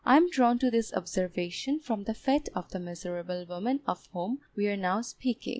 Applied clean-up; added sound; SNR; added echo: none; none; none; none.